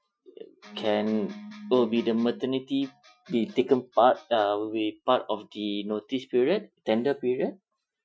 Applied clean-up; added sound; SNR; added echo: classical method Wiener filter.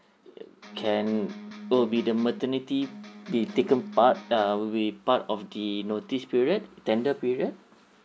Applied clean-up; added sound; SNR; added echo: none; Electric guitar; 14 dB; none.